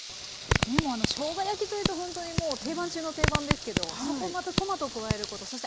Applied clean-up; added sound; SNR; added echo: none; Fart; -1 dB; none.